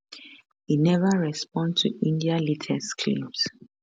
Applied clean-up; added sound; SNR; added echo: none; none; none; none.